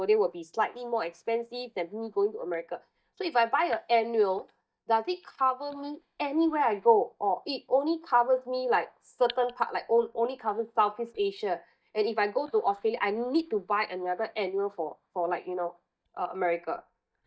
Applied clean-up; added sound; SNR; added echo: neural mask model DeepFilterNet 3.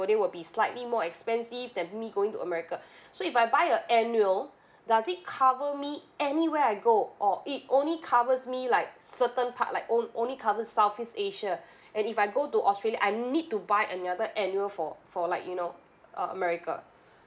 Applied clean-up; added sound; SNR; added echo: none; none; none; none.